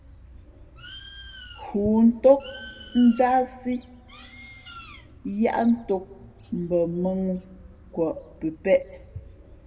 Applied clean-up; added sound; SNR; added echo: none; Bird; 20 dB; reverberation time 1.1 s.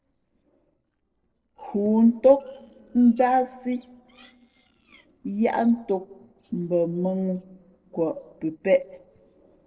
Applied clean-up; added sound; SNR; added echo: neural separator model SepFormer DNS4.